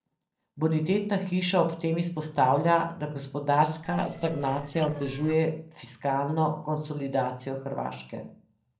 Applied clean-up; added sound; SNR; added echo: neural separator model SepFormer DNS4.